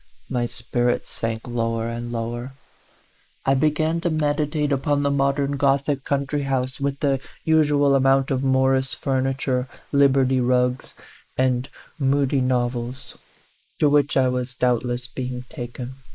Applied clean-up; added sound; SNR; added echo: neural mask model Resemble Enhance denoiser.